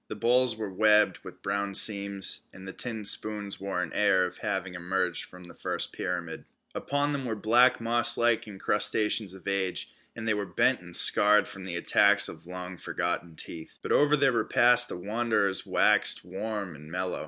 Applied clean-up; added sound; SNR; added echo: none; none; none; none.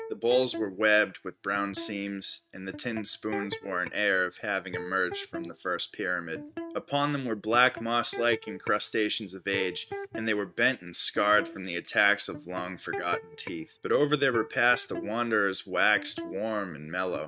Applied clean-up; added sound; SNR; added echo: neural mask model RNNoise.